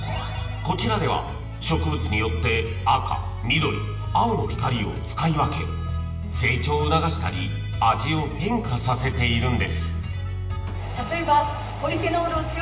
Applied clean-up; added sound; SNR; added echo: none; Slam; 18 dB; reverberation time 1.0 s.